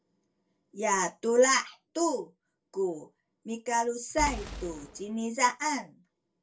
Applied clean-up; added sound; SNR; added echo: none; Boom; 12 dB; reverberation time 0.2 s.